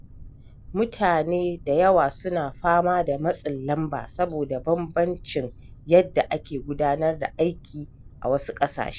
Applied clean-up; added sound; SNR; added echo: none; Boat, Water vehicle; 19 dB; none.